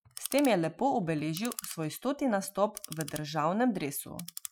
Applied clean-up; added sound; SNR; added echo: classical method Wiener filter.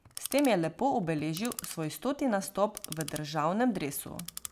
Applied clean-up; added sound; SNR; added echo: none; Clock; 15 dB; none.